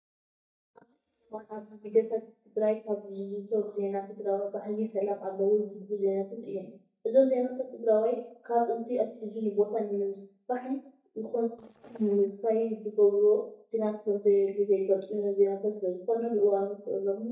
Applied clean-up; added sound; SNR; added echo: neural mask model DeepFilterNet 3.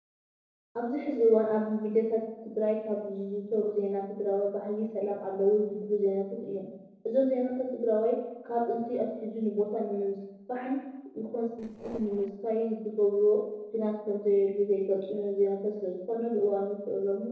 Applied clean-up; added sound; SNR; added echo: neural separator model SepFormer DNS4.